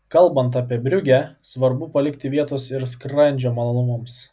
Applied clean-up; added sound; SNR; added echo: none; none; none; none.